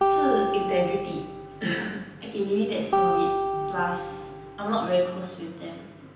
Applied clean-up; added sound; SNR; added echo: none; Acoustic guitar; 0 dB; reverberation time 0.9 s.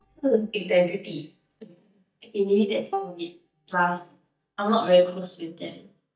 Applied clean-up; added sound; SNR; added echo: neural mask model DeepFilterNet 3.